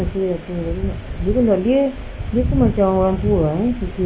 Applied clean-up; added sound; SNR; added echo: none; none; none; none.